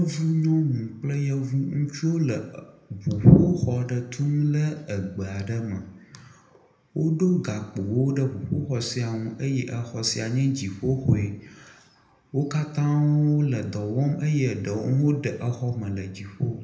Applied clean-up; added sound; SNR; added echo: none; none; none; reverberation time 0.7 s.